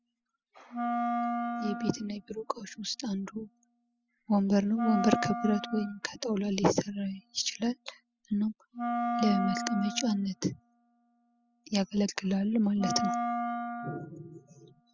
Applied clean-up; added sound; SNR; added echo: classical method spectral subtraction.